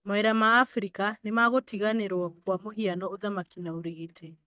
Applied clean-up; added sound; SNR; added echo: neural mask model DeepFilterNet 3.